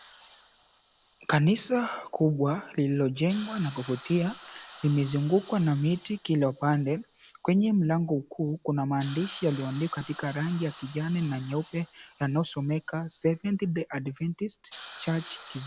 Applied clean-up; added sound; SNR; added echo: none; Hiss; 18 dB; none.